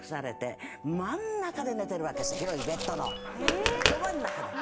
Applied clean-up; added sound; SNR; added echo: none; Tap; 1 dB; reverberation time 0.3 s.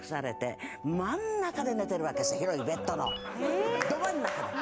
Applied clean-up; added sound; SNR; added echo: none; none; none; none.